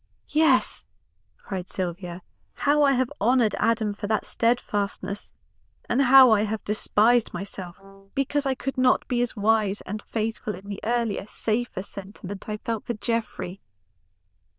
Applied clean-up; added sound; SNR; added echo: neural diffusion model UNIVERSE++.